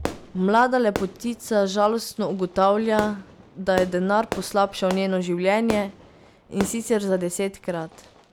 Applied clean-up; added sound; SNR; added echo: none; Fireworks; 13 dB; none.